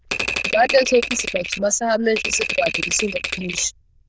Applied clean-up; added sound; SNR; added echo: neural diffusion model UNIVERSE++.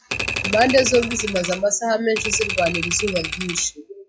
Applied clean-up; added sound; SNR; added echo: classical method log-MMSE.